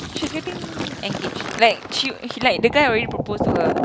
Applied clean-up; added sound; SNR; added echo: none; Fill (with liquid); 4 dB; none.